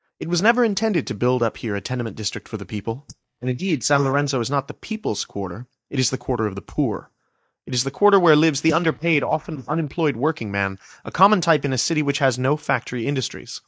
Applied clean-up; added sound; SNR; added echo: neural mask model DeepFilterNet 3.